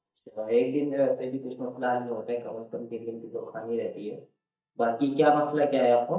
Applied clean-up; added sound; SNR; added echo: neural mask model DeepFilterNet 3.